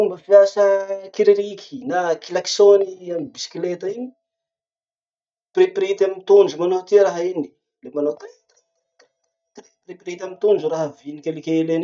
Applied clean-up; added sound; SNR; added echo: neural mask model DeepFilterNet 3.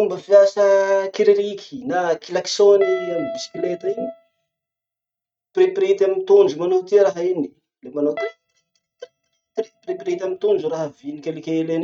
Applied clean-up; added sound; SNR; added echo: neural mask model RNNoise.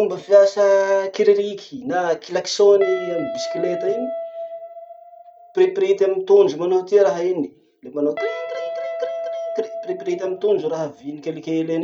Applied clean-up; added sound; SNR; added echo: none; Guitar; 12 dB; none.